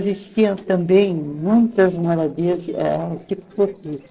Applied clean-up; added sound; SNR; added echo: neural separator model SepFormer DNS4.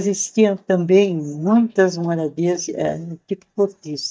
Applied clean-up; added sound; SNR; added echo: neural mask model DeepFilterNet 3.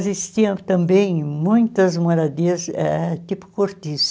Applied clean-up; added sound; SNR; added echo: none; none; none; none.